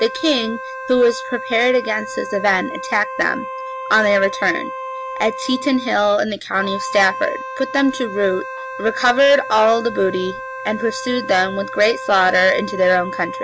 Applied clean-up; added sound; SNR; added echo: none; Wind instrument, woodwind instrument; 10 dB; none.